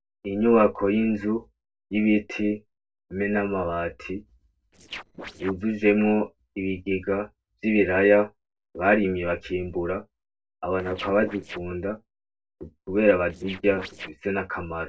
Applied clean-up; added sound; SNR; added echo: neural separator model SepFormer DNS4.